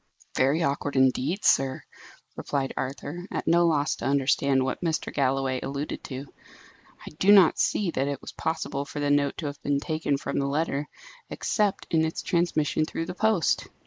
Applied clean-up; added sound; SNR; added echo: neural mask model Resemble Enhance denoiser.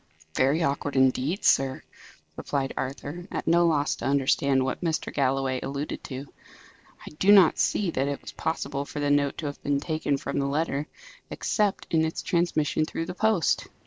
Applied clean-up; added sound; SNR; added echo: neural separator model SepFormer DNS4.